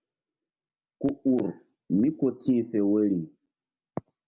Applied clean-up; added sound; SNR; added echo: none; none; none; none.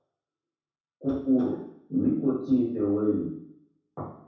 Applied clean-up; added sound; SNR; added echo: none; none; none; reverberation time 0.7 s.